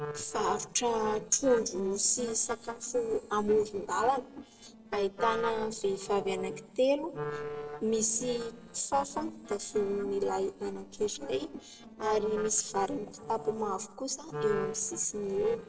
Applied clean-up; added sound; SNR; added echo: neural separator model SepFormer DNS4.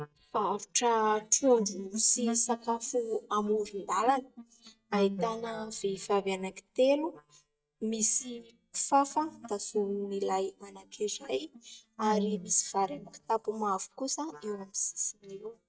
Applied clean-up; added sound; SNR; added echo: neural mask model DeepFilterNet 3.